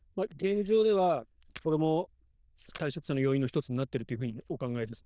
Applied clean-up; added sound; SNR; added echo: neural diffusion model UNIVERSE++.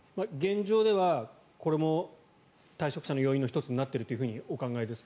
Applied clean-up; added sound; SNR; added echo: none; none; none; none.